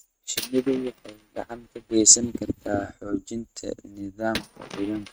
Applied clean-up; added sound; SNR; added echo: neural mask model RNNoise.